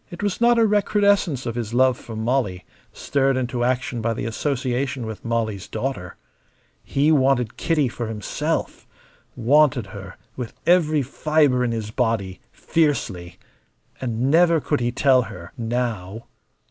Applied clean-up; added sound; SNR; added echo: none; none; none; none.